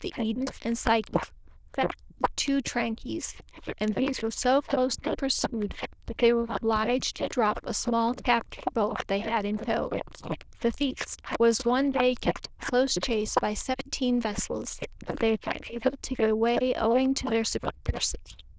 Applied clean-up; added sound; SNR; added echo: neural diffusion model UNIVERSE++.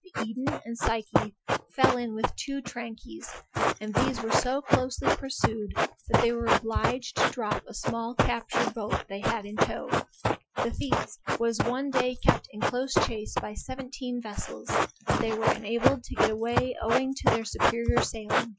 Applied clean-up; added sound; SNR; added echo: classical method Wiener filter.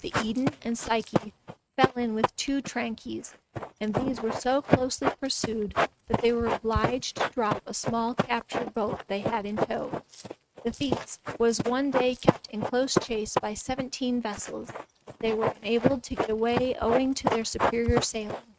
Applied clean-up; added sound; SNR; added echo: neural mask model RNNoise.